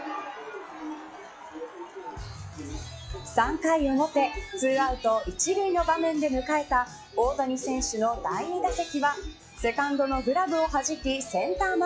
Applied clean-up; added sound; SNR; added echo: classical method log-MMSE.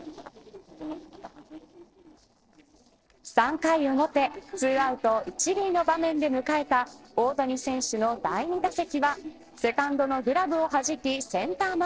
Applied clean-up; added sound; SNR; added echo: neural separator model SepFormer DNS4.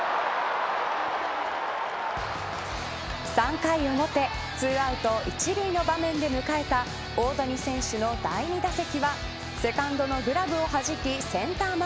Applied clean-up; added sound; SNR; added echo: none; none; none; none.